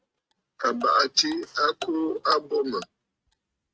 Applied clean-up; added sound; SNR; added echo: neural mask model RNNoise.